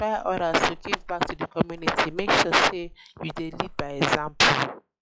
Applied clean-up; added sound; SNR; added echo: classical method log-MMSE.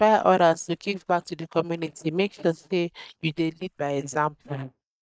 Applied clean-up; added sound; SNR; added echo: neural mask model DeepFilterNet 3.